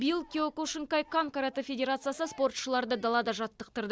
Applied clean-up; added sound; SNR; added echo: none; none; none; none.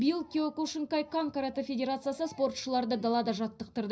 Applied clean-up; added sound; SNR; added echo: none; none; none; reverberation time 0.4 s.